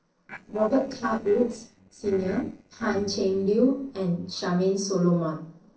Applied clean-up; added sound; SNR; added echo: neural separator model SepFormer DNS4.